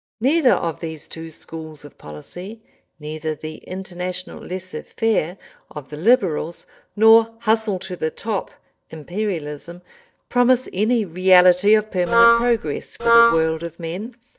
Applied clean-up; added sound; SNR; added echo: neural mask model DeepFilterNet 3.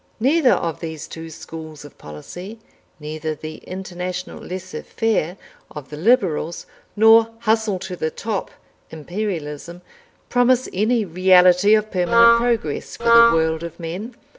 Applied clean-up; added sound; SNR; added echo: none; Wind instrument, woodwind instrument; -3 dB; none.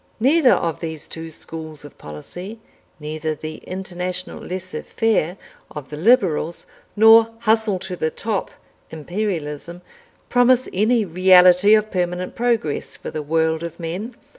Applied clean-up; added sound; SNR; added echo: none; none; none; none.